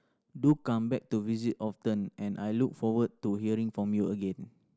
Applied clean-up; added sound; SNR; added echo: none; none; none; none.